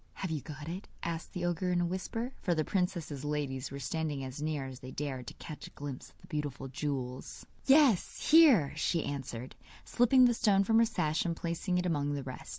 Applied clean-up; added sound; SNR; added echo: none; none; none; none.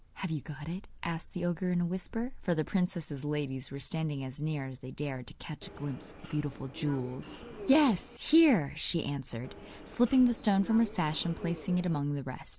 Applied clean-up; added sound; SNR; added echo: none; Subway, metro, underground; 15 dB; none.